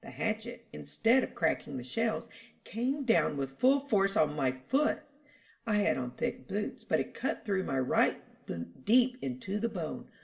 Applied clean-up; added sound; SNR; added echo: none; none; none; reverberation time 0.4 s.